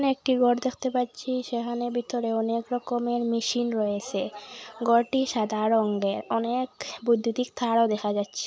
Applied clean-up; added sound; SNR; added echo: none; none; none; none.